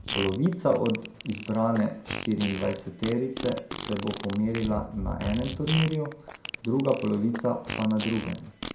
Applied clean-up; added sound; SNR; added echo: none; Fart; 9 dB; reverberation time 0.4 s.